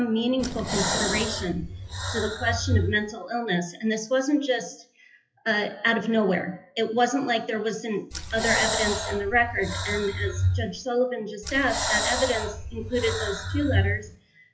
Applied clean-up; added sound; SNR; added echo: classical method WPE with log-MMSE.